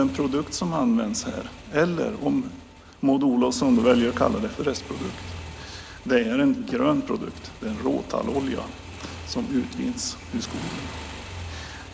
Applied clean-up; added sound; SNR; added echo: none; Motorcycle; 14 dB; none.